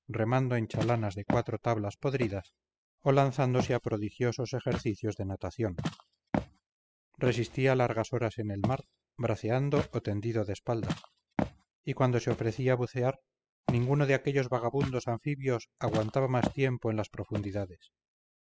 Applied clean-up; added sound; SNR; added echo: classical method spectral subtraction.